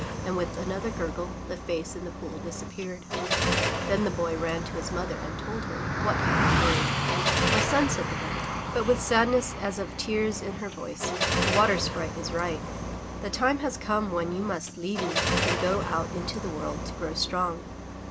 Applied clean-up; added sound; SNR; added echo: none; Car passing by + Car; 0 dB; none.